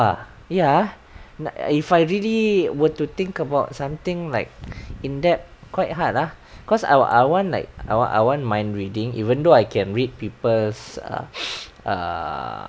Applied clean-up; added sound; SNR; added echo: none; none; none; none.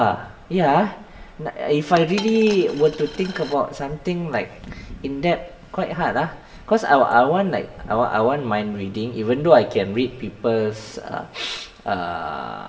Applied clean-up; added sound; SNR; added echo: none; Coin (dropping); 18 dB; reverberation time 2.0 s.